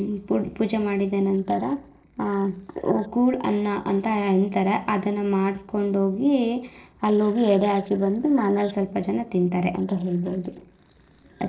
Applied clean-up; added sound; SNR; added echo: neural separator model SepFormer DNS4.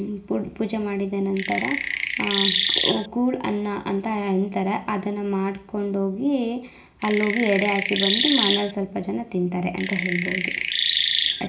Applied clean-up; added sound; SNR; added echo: none; Chirp, tweet; -1 dB; reverberation time 0.4 s.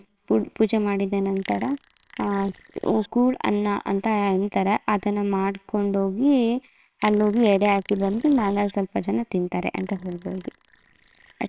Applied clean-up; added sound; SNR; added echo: neural separator model SepFormer WHAMR!.